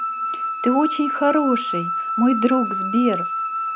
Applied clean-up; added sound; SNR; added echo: none; Wind instrument, woodwind instrument; 3 dB; none.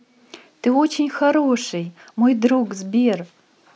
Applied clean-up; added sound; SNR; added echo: none; none; none; none.